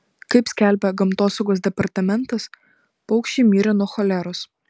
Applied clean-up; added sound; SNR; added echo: none; none; none; none.